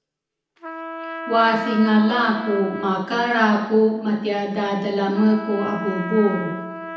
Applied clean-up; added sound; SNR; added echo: none; Trumpet; 12 dB; reverberation time 0.9 s.